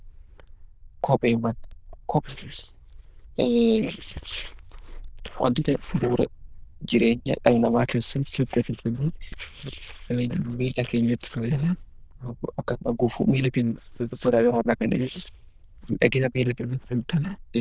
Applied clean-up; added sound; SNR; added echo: neural diffusion model UNIVERSE++.